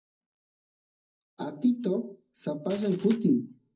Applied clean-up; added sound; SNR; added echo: none; Glass; 16 dB; reverberation time 0.4 s.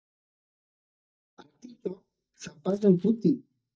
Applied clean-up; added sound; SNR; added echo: neural mask model DeepFilterNet 3.